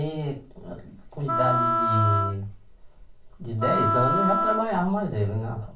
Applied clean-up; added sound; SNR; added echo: none; Wind instrument, woodwind instrument; -1 dB; reverberation time 0.3 s.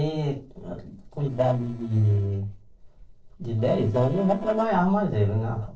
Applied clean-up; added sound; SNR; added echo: neural separator model SepFormer DNS4.